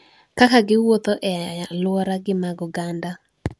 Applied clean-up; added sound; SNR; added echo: none; none; none; none.